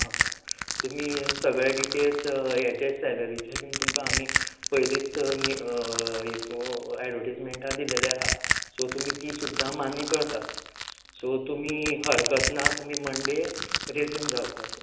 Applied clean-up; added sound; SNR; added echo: none; Crushing; 2 dB; reverberation time 0.8 s.